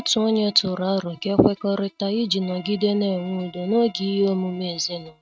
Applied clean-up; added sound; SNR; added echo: neural mask model RNNoise.